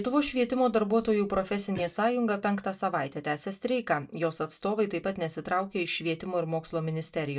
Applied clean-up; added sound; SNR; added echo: neural mask model DeepFilterNet 3.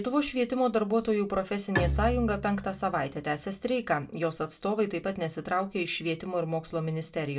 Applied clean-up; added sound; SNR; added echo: none; Bowed string instrument; 6 dB; reverberation time 0.2 s.